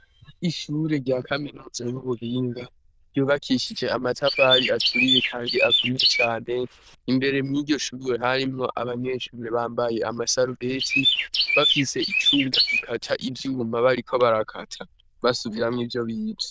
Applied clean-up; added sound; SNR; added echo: neural diffusion model UNIVERSE++.